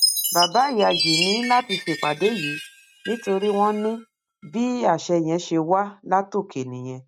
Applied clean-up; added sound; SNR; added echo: neural mask model RNNoise.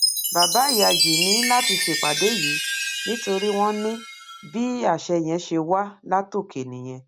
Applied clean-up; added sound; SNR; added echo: none; Chime; 1 dB; none.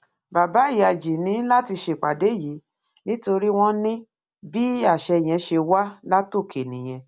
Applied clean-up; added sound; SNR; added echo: none; none; none; none.